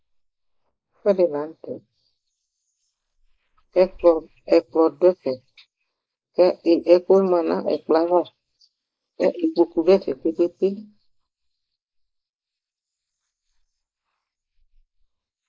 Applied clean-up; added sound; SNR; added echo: neural mask model Resemble Enhance denoiser.